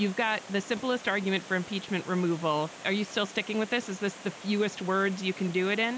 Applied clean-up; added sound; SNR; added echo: none; Water; 16 dB; none.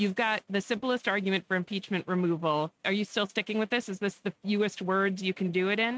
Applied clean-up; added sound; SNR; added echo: neural mask model RNNoise.